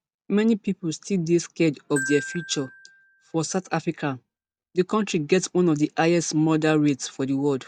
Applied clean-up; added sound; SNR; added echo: none; Glockenspiel; 14 dB; none.